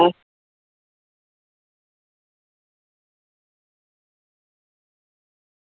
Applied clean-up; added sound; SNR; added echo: none; none; none; none.